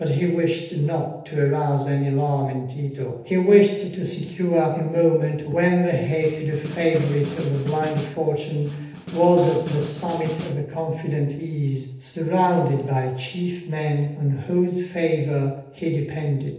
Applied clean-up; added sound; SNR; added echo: neural separator model SepFormer DNS4.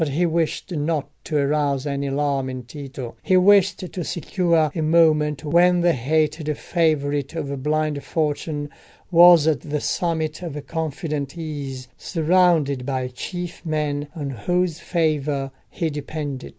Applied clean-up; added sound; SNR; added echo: none; none; none; none.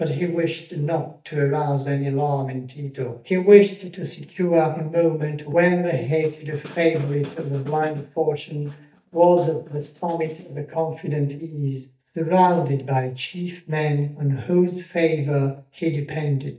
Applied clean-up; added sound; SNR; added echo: neural mask model DeepFilterNet 3.